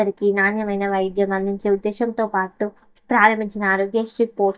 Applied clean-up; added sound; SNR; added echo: neural mask model DeepFilterNet 3.